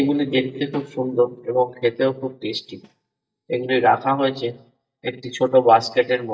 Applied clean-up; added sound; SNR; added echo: neural mask model DeepFilterNet 3.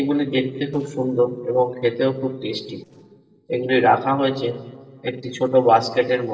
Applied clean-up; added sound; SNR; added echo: neural separator model SepFormer DNS4.